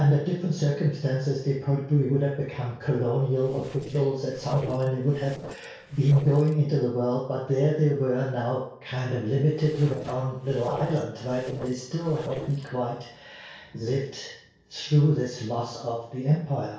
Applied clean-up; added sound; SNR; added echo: neural separator model SepFormer DNS4.